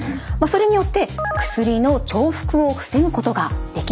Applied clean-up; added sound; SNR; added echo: none; none; none; none.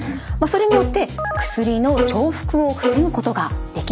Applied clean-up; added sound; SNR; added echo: none; Bowed string instrument; 4 dB; none.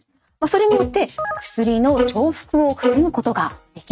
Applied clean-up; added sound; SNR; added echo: neural mask model RNNoise.